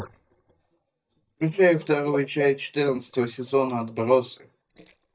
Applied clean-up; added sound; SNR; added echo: neural mask model DeepFilterNet 3.